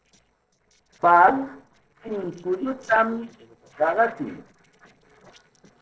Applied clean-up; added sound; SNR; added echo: neural separator model SepFormer DNS4.